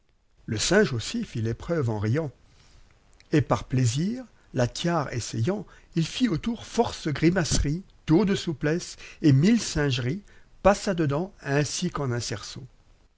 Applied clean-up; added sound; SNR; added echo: none; none; none; none.